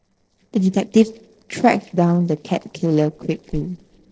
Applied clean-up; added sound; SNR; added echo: neural separator model SepFormer DNS4.